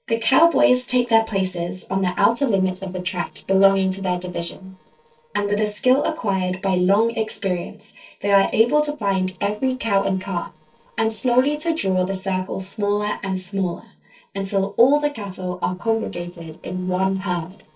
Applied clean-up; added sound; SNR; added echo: neural separator model SepFormer DNS4.